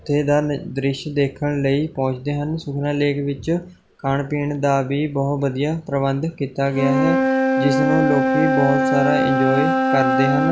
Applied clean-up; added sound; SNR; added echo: none; Wind instrument, woodwind instrument; 1 dB; none.